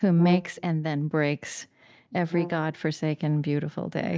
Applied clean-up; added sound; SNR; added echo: neural mask model DeepFilterNet 3.